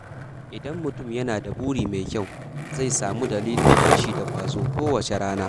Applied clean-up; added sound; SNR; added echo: none; Skateboard; -2 dB; none.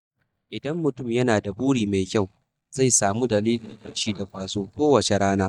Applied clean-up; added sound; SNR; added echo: neural mask model DeepFilterNet 3.